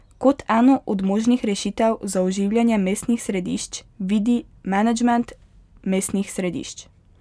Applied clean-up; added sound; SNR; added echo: none; none; none; none.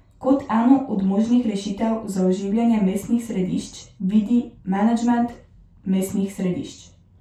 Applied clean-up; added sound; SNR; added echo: none; none; none; reverberation time 0.3 s.